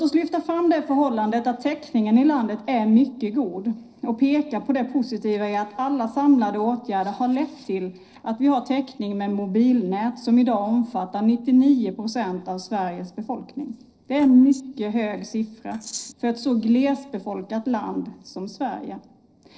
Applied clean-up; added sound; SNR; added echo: neural separator model SepFormer DNS4.